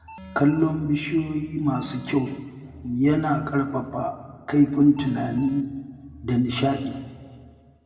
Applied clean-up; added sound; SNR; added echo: none; Alarm; 18 dB; reverberation time 1.5 s.